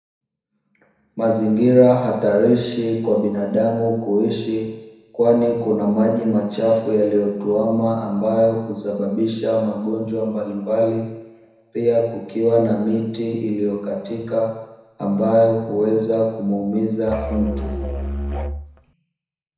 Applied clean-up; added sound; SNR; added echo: none; Musical instrument; 6 dB; reverberation time 1.0 s.